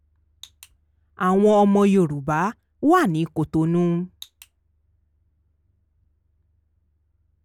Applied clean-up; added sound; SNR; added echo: none; none; none; none.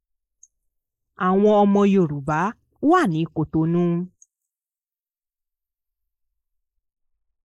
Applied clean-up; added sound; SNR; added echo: neural mask model Resemble Enhance denoiser.